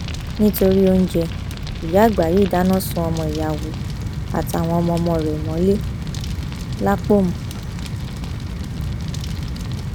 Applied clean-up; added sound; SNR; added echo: none; Fire; 5 dB; none.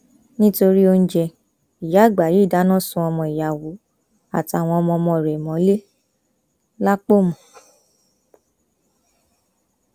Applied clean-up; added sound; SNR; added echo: none; none; none; none.